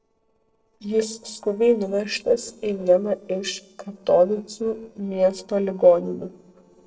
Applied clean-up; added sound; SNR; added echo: neural separator model SepFormer DNS4.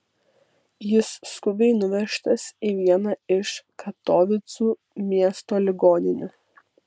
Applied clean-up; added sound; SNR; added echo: none; none; none; none.